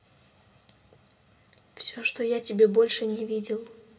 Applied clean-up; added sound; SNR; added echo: none; none; none; reverberation time 3.0 s.